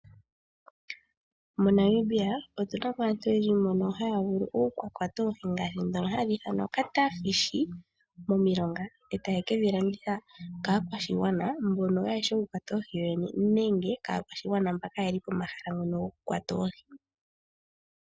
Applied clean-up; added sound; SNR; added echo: none; none; none; none.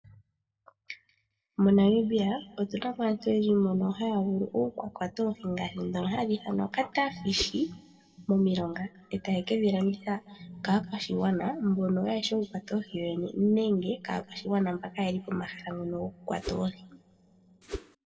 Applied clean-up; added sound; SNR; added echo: none; Whoosh, swoosh, swish; 10 dB; reverberation time 2.2 s.